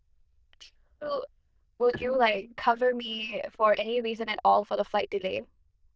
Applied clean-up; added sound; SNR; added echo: neural diffusion model UNIVERSE++.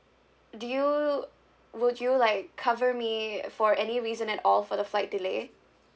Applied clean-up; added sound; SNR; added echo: none; none; none; none.